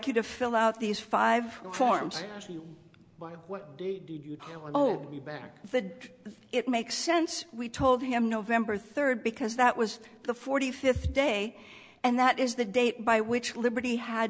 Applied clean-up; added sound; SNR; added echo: none; none; none; none.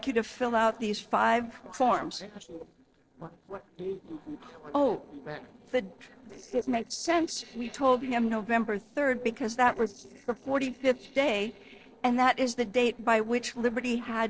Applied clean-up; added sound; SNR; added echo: neural separator model SepFormer DNS4.